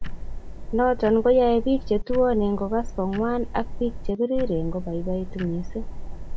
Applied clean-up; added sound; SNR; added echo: none; Tick-tock; 5 dB; none.